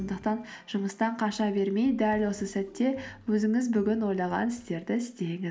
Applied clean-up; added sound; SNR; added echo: none; none; none; none.